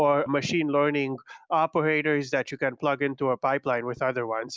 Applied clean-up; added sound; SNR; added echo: none; none; none; none.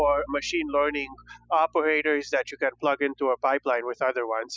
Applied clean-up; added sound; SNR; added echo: classical method spectral subtraction.